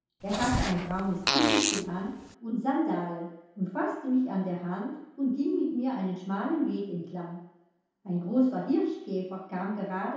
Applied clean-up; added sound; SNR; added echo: none; Fart; 0 dB; reverberation time 0.8 s.